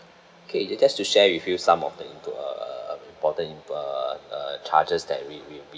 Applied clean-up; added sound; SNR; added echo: none; none; none; none.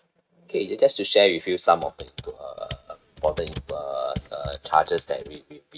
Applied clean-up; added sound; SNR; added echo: neural mask model RNNoise.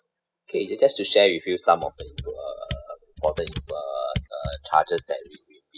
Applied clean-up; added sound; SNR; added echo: classical method spectral subtraction.